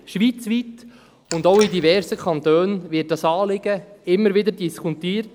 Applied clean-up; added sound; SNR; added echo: neural mask model Resemble Enhance denoiser.